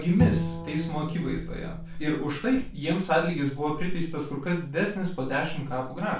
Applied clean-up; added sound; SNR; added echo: none; Bowed string instrument; 3 dB; reverberation time 0.3 s.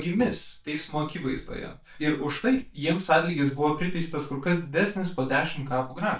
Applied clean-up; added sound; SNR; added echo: neural mask model DeepFilterNet 3.